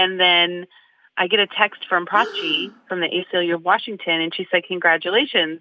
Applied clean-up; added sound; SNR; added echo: none; Breathing; 16 dB; none.